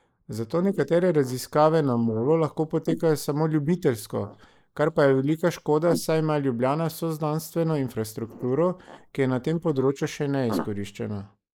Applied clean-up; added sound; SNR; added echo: neural mask model Resemble Enhance denoiser.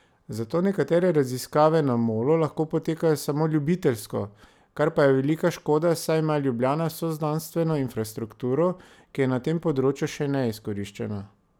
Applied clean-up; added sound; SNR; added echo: none; none; none; none.